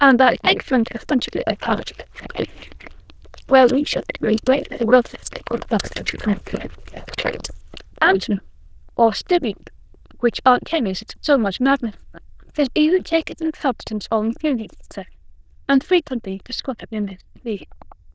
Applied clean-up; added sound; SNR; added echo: neural diffusion model UNIVERSE++.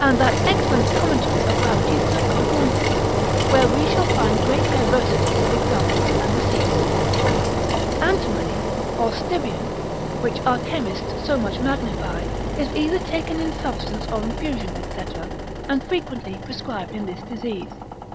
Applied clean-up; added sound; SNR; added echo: none; Engine; -4 dB; none.